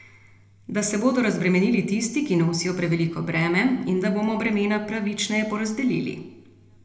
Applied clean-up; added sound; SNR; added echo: none; none; none; reverberation time 0.8 s.